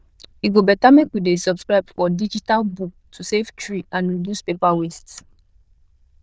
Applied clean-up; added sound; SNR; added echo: neural diffusion model UNIVERSE++.